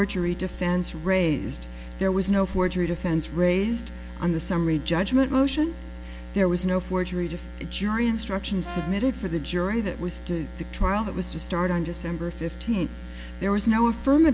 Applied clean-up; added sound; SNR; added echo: none; Brass instrument; 17 dB; none.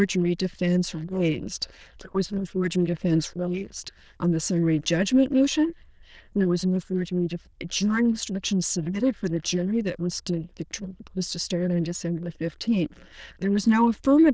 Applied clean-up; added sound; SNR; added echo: neural diffusion model UNIVERSE++.